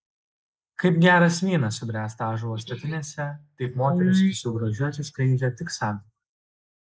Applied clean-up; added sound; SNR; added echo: neural mask model Resemble Enhance denoiser.